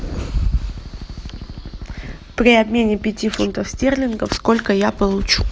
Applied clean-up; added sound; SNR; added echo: none; none; none; none.